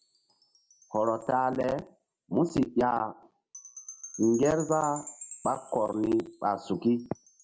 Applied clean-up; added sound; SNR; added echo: none; Wind chime / Percussion; 19 dB; none.